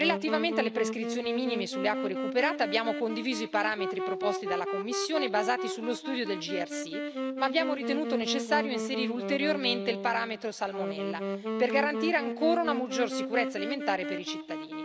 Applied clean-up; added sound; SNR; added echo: none; Wind instrument, woodwind instrument; 3 dB; none.